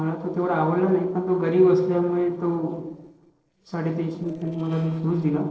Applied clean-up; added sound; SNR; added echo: neural separator model SepFormer DNS4.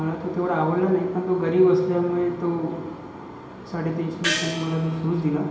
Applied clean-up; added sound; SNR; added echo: none; Gong; 6 dB; reverberation time 0.8 s.